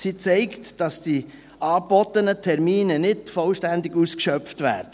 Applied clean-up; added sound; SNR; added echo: none; none; none; none.